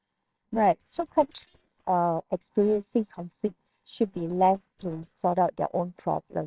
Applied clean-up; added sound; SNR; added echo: neural separator model SepFormer WHAMR!.